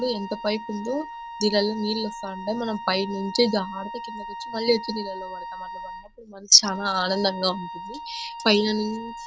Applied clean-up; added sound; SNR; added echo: none; Wind instrument, woodwind instrument; 11 dB; none.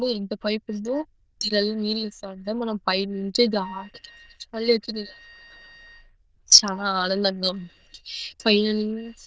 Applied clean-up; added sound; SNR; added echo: neural diffusion model UNIVERSE++.